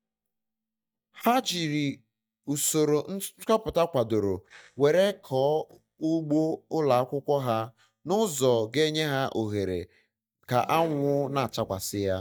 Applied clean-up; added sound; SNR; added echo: neural mask model DeepFilterNet 3.